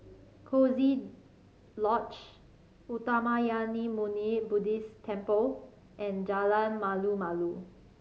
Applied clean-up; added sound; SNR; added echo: none; none; none; none.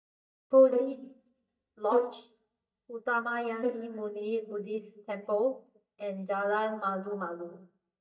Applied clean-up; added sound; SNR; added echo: neural mask model DeepFilterNet 3.